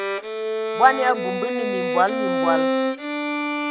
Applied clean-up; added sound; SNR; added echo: none; Bowed string instrument; 0 dB; none.